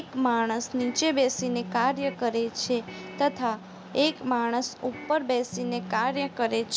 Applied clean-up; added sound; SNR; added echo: none; Electric guitar; 16 dB; none.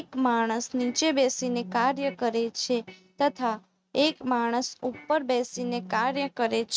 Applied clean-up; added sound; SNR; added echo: neural mask model RNNoise.